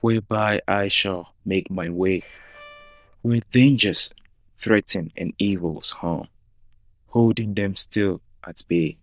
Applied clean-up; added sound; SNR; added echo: neural diffusion model UNIVERSE++.